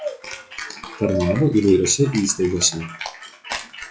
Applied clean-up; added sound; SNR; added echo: classical method log-MMSE.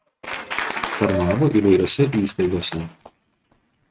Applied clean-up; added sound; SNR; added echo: neural mask model RNNoise.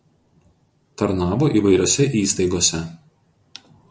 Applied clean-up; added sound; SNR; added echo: none; none; none; none.